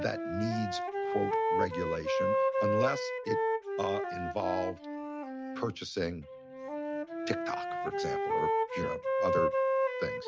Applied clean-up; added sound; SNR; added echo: none; Wind instrument, woodwind instrument; -5 dB; none.